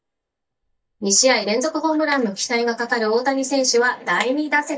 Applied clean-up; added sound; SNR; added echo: neural mask model DeepFilterNet 3.